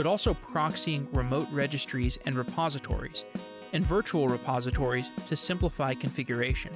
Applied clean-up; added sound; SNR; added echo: none; Keyboard (musical); 6 dB; none.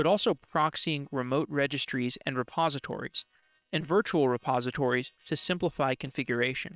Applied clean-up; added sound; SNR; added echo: neural separator model SepFormer WHAM!.